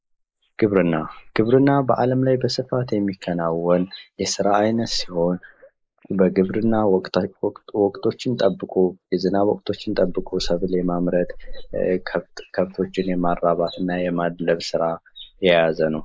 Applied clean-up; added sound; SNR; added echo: neural mask model Resemble Enhance denoiser.